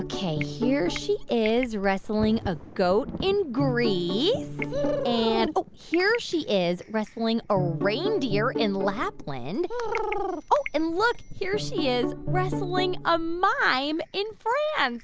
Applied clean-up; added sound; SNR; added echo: none; Thunder / Wind / Bird vocalization, bird call, bird song; 13 dB; none.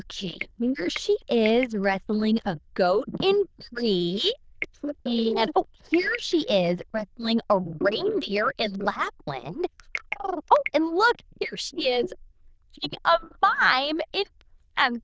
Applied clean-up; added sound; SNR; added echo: neural diffusion model UNIVERSE++.